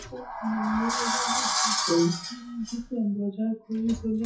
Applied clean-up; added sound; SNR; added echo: classical method WPE with log-MMSE.